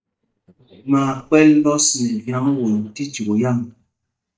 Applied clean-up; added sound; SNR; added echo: neural mask model DeepFilterNet 3.